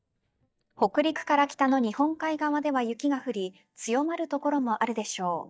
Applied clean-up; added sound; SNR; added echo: neural mask model DeepFilterNet 3.